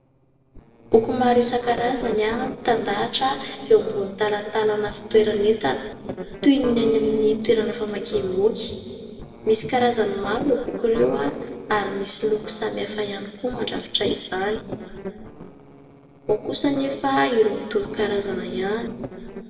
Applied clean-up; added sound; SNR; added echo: neural separator model SepFormer DNS4.